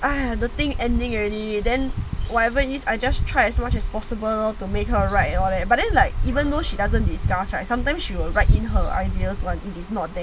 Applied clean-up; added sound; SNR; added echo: none; none; none; none.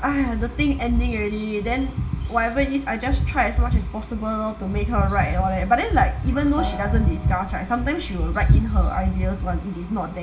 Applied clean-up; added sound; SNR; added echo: none; Gong; 13 dB; reverberation time 0.4 s.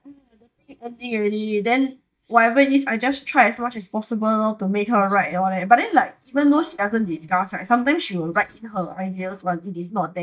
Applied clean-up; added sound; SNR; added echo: neural mask model DeepFilterNet 3.